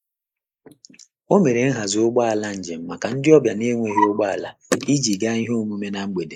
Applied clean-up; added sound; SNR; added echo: neural mask model Resemble Enhance denoiser.